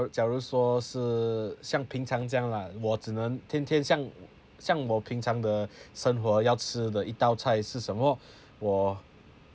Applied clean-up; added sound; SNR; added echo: none; none; none; none.